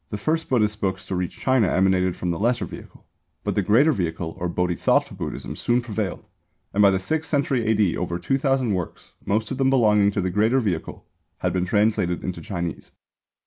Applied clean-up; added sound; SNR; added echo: none; none; none; none.